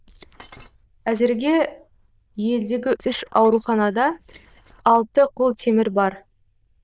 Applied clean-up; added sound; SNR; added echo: neural diffusion model UNIVERSE++.